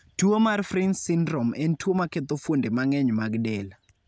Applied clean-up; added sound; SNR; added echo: none; none; none; none.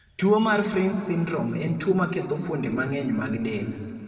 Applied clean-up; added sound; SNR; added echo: none; none; none; reverberation time 2.3 s.